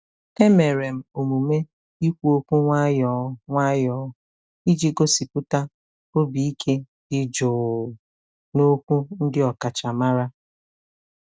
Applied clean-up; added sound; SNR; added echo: none; none; none; none.